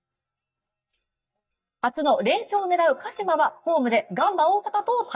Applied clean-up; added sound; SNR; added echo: neural mask model DeepFilterNet 3.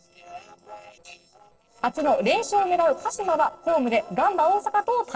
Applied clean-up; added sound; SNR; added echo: neural separator model SepFormer DNS4.